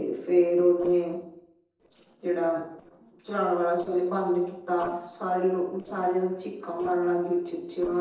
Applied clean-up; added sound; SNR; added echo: neural separator model SepFormer DNS4.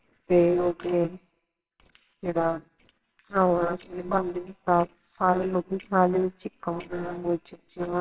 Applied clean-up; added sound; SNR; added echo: neural separator model SepFormer WHAMR!.